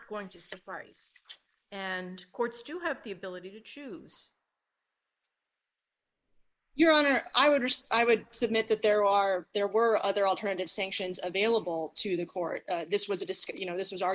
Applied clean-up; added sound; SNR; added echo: neural mask model Resemble Enhance denoiser.